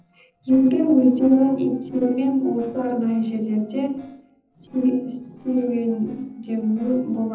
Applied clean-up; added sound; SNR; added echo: neural separator model SepFormer DNS4.